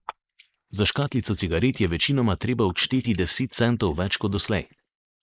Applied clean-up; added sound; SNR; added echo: neural mask model Resemble Enhance denoiser.